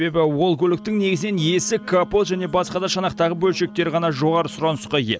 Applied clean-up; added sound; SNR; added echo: none; Wind instrument, woodwind instrument; 19 dB; none.